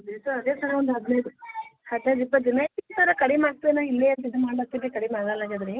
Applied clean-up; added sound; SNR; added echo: none; none; none; none.